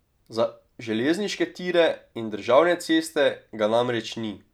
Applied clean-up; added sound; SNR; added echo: none; none; none; none.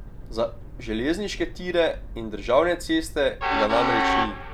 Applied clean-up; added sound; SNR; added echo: none; Train; 3 dB; none.